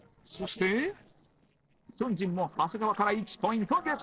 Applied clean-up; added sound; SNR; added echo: neural separator model SepFormer DNS4.